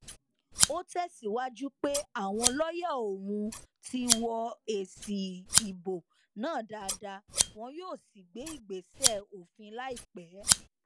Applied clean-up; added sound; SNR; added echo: none; Scissors; -3 dB; none.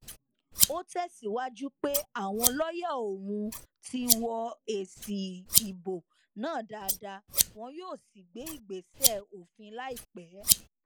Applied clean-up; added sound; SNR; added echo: neural mask model Resemble Enhance denoiser.